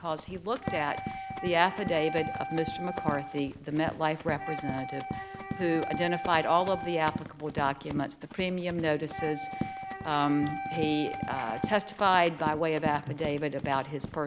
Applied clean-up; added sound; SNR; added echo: none; Run + Wind instrument, woodwind instrument; 7 dB; none.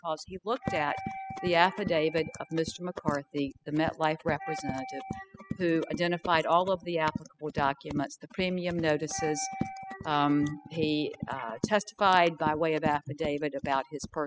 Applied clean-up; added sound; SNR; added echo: classical method spectral subtraction.